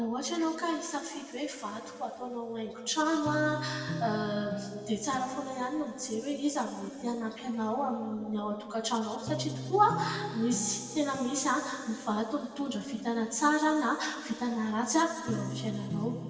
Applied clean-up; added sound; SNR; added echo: none; Guitar; 11 dB; reverberation time 2.3 s.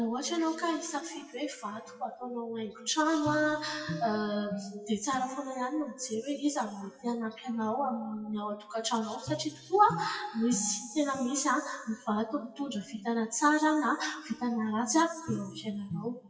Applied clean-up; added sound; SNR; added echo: classical method WPE with log-MMSE.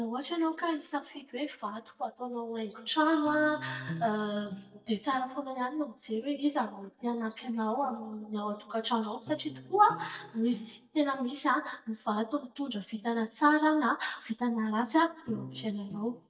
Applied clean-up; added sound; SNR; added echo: neural mask model DeepFilterNet 3.